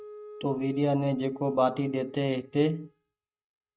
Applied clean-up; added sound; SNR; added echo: neural mask model RNNoise.